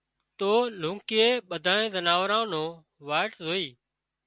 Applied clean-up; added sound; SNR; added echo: none; none; none; none.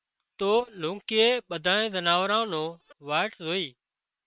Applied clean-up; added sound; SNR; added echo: neural separator model SepFormer WHAM!.